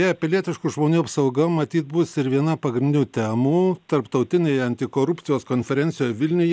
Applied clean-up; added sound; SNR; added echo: none; none; none; none.